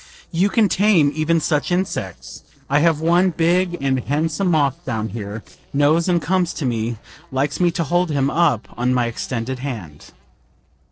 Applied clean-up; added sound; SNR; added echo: neural separator model SepFormer DNS4.